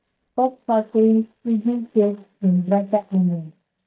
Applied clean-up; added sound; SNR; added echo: neural mask model DeepFilterNet 3.